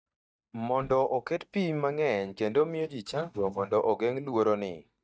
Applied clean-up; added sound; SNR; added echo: neural mask model DeepFilterNet 3.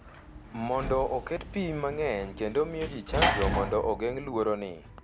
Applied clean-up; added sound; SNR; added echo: none; Sliding door / Slam; 4 dB; none.